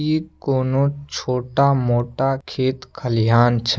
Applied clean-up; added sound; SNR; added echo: none; none; none; none.